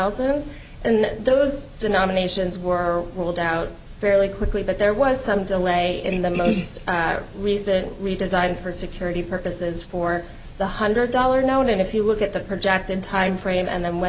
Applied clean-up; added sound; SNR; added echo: none; none; none; none.